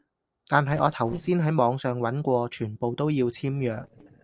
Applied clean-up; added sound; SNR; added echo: neural separator model SepFormer DNS4.